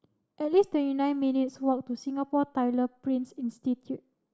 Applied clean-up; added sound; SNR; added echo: none; none; none; none.